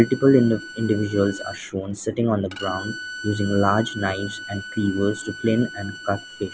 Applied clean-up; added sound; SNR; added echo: none; Bowed string instrument; 14 dB; none.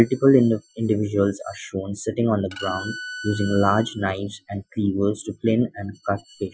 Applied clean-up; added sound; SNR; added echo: classical method Wiener filter.